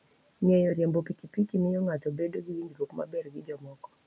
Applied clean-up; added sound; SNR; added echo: none; none; none; none.